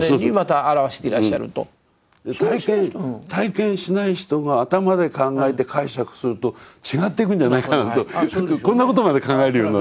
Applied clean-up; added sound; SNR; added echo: none; none; none; none.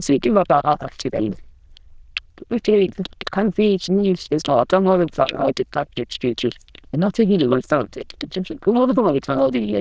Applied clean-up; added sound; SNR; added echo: neural diffusion model UNIVERSE++.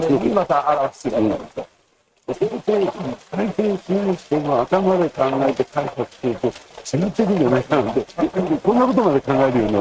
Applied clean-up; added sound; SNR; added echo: neural mask model RNNoise.